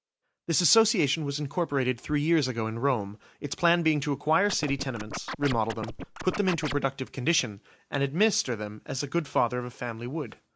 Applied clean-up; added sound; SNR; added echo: none; Scratching (performance technique); 8 dB; none.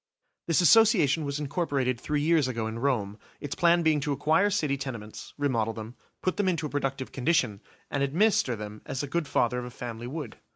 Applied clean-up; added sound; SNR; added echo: none; none; none; none.